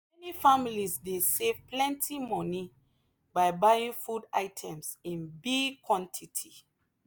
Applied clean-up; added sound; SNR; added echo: none; none; none; none.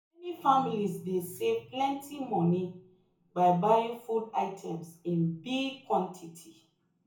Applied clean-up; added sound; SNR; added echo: none; none; none; reverberation time 0.6 s.